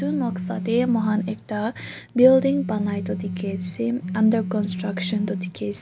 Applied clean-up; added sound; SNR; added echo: none; Telephone; 7 dB; none.